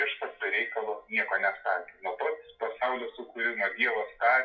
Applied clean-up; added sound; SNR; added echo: classical method WPE with log-MMSE.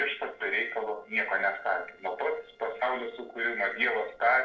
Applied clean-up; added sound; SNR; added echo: neural separator model SepFormer DNS4.